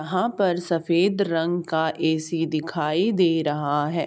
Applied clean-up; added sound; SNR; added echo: none; none; none; none.